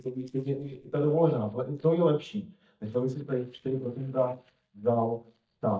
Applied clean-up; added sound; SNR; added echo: neural mask model DeepFilterNet 3.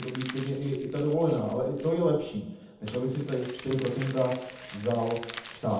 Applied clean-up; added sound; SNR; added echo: none; Crumpling, crinkling; 15 dB; reverberation time 0.8 s.